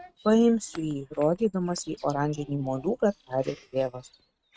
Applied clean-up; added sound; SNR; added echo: neural mask model RNNoise.